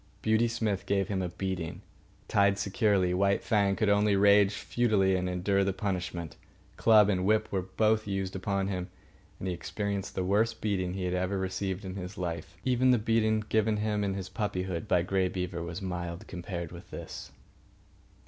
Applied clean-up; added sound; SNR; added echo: none; none; none; none.